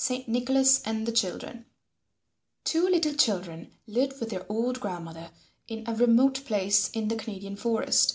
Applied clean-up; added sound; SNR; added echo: none; none; none; none.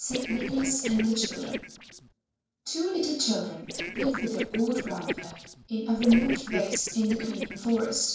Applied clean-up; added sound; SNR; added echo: neural separator model SepFormer DNS4.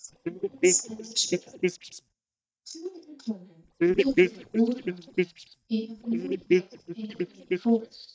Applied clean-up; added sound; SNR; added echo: neural mask model DeepFilterNet 3.